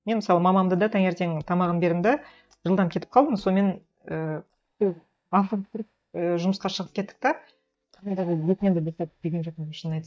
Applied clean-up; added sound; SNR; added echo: neural mask model DeepFilterNet 3.